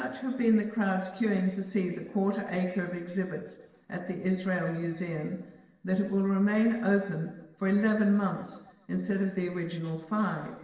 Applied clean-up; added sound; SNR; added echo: none; none; none; reverberation time 1.0 s.